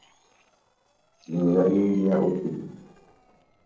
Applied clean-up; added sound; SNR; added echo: neural separator model SepFormer DNS4.